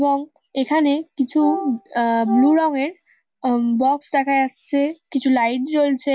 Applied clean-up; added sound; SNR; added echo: none; Wind instrument, woodwind instrument; 10 dB; none.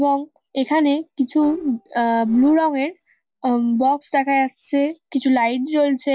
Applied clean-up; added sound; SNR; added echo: neural separator model SepFormer DNS4.